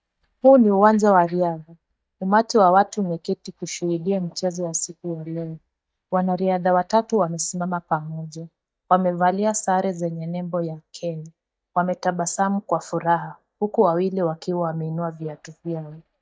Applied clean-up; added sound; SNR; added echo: neural mask model DeepFilterNet 3.